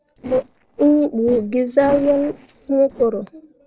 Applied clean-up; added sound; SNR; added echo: neural separator model SepFormer DNS4.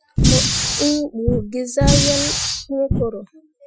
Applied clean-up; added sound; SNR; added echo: classical method Wiener filter.